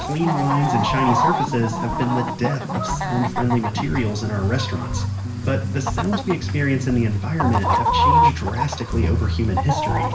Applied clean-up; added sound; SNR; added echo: none; Chicken, rooster; 2 dB; reverberation time 0.5 s.